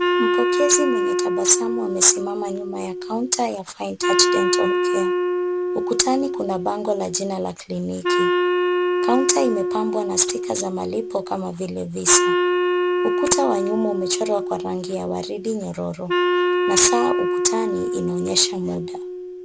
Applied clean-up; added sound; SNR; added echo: none; Wind instrument, woodwind instrument; -1 dB; none.